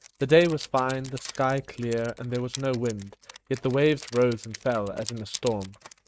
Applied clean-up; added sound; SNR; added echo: neural mask model RNNoise.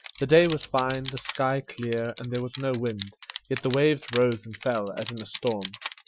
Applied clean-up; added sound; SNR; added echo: classical method Wiener filter.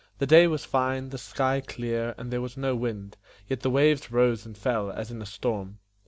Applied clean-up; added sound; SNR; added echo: none; none; none; none.